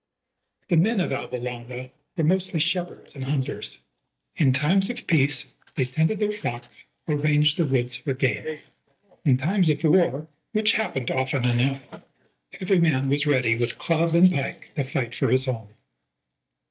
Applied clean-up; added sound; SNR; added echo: neural mask model DeepFilterNet 3.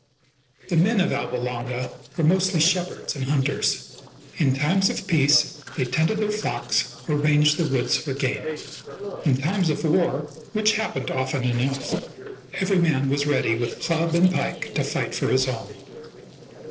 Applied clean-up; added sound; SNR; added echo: neural separator model SepFormer DNS4.